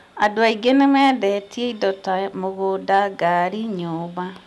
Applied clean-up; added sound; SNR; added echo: none; none; none; none.